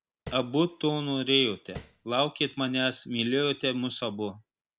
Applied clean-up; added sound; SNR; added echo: none; Tap; 16 dB; none.